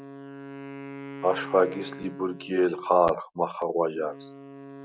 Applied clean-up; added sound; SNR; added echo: none; Wind instrument, woodwind instrument; 14 dB; none.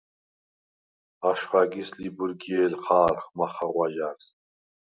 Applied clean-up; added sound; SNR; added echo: none; none; none; none.